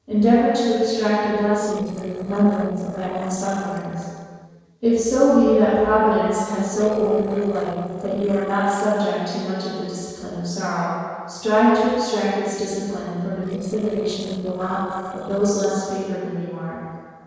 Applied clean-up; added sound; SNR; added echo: neural separator model SepFormer DNS4.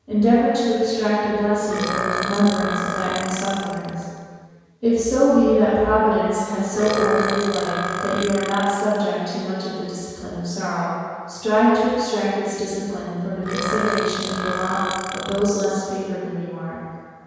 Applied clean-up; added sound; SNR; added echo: none; Burping, eructation; 7 dB; reverberation time 1.9 s.